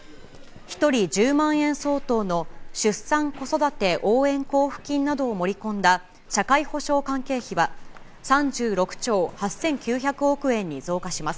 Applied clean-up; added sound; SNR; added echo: none; Livestock, farm animals, working animals; 15 dB; none.